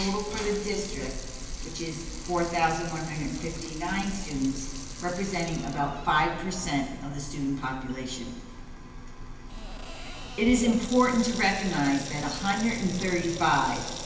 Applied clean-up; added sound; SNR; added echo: none; Sink (filling or washing) / Water tap, faucet; 14 dB; reverberation time 1.3 s.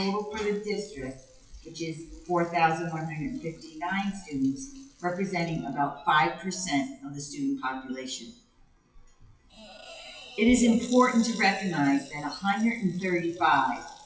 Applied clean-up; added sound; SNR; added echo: classical method WPE with log-MMSE.